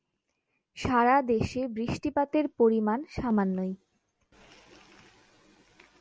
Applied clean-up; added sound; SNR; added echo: none; none; none; none.